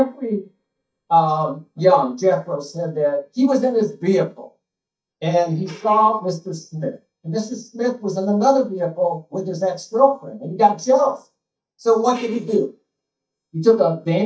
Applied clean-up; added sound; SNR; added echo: neural mask model DeepFilterNet 3.